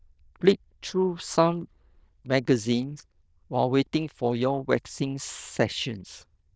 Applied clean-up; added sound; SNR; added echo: neural diffusion model UNIVERSE++.